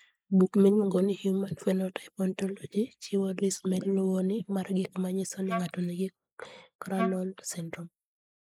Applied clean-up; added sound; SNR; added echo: neural mask model Resemble Enhance denoiser.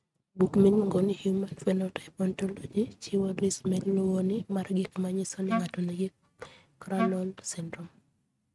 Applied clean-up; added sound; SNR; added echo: neural mask model RNNoise.